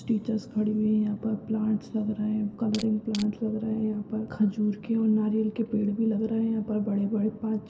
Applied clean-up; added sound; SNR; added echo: none; Crushing; 15 dB; reverberation time 1.9 s.